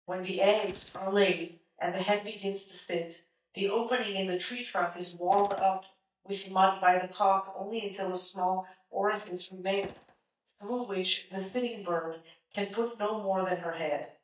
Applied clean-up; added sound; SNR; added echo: neural mask model DeepFilterNet 3.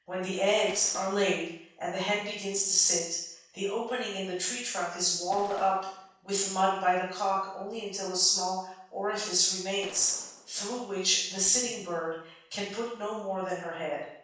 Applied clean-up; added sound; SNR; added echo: neural separator model SepFormer DNS4.